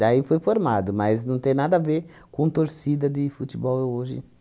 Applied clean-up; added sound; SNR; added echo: none; none; none; none.